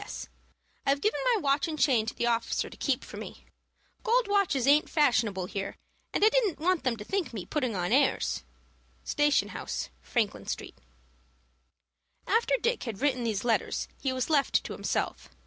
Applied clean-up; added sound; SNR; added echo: none; none; none; none.